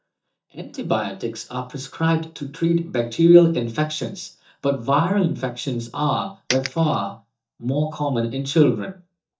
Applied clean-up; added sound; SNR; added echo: neural mask model DeepFilterNet 3.